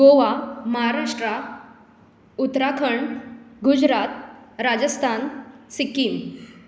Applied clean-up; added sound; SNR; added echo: none; none; none; none.